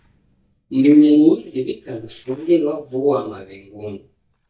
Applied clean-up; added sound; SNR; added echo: neural mask model DeepFilterNet 3.